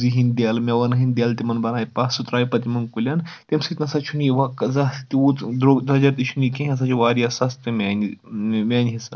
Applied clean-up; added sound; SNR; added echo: none; none; none; none.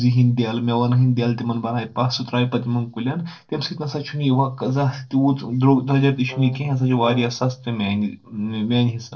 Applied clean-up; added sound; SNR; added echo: neural separator model SepFormer DNS4.